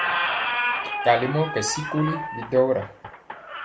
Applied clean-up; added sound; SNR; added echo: none; Squeak; 3 dB; none.